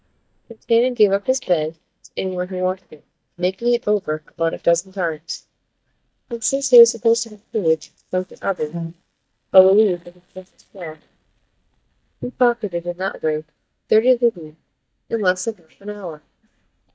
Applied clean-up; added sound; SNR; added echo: neural mask model DeepFilterNet 3.